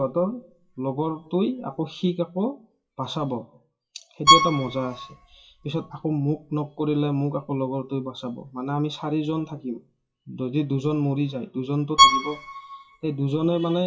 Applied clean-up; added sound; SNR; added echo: classical method WPE with log-MMSE.